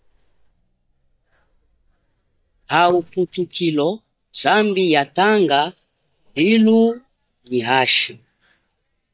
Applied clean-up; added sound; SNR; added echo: neural mask model DeepFilterNet 3.